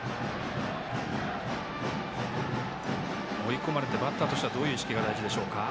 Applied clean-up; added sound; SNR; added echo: none; none; none; none.